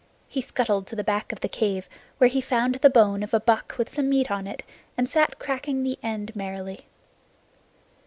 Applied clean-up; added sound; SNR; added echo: none; none; none; none.